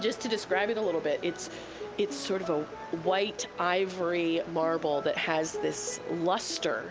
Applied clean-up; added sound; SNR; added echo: none; none; none; none.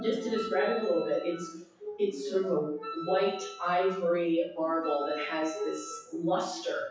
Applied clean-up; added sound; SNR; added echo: classical method WPE with log-MMSE.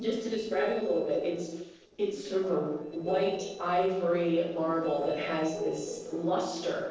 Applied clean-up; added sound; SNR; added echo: neural separator model SepFormer DNS4.